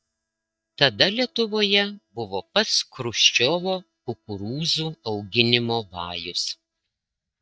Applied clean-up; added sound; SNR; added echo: neural mask model DeepFilterNet 3.